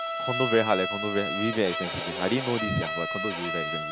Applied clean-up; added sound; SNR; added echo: none; Bowed string instrument; 3 dB; none.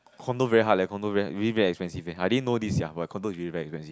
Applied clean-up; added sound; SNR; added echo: none; none; none; none.